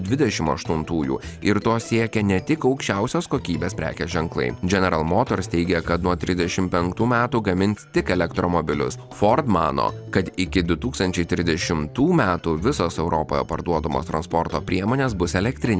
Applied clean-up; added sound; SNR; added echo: none; none; none; none.